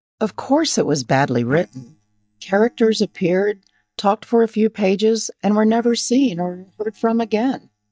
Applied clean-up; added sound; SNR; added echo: neural mask model DeepFilterNet 3.